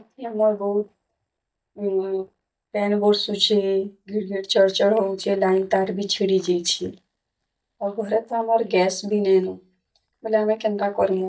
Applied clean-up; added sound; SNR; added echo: neural mask model DeepFilterNet 3.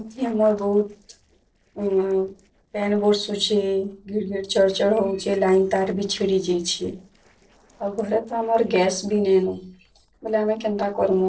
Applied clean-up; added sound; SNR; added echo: neural separator model SepFormer DNS4.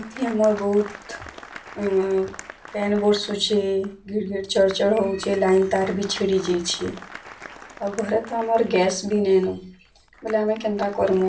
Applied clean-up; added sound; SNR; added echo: none; Applause; 19 dB; reverberation time 0.3 s.